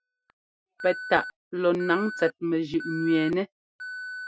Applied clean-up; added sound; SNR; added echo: classical method Wiener filter.